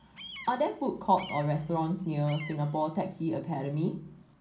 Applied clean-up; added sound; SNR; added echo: none; Bird vocalization, bird call, bird song; 19 dB; reverberation time 0.3 s.